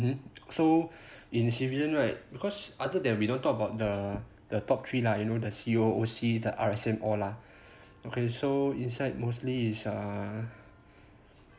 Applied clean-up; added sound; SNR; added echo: none; none; none; none.